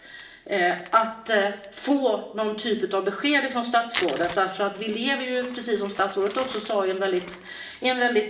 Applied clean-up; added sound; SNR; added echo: none; Crumpling, crinkling; 15 dB; reverberation time 0.6 s.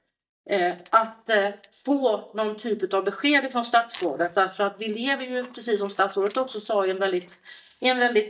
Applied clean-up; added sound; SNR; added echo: neural mask model DeepFilterNet 3.